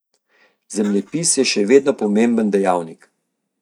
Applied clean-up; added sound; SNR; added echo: neural mask model DeepFilterNet 3.